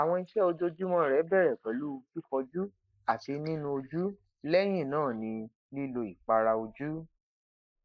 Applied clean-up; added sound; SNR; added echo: neural mask model Resemble Enhance denoiser.